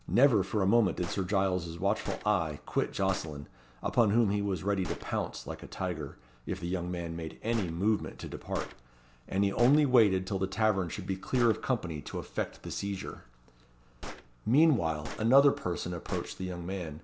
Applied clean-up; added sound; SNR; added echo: none; Gunshot, gunfire; 17 dB; none.